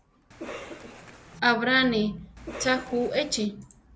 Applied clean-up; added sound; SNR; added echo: none; Cough; 14 dB; none.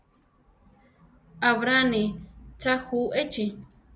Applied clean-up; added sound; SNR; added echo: none; none; none; none.